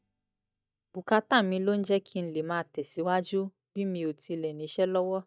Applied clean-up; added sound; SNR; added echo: neural mask model DeepFilterNet 3.